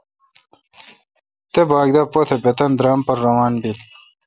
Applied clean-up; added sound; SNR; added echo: none; none; none; none.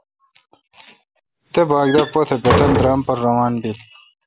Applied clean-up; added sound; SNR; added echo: none; Hi-hat + Slam; 2 dB; none.